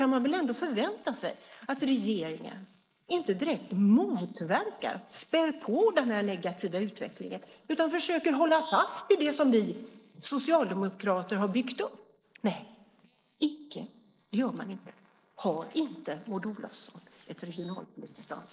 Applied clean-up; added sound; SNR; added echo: neural mask model Resemble Enhance denoiser.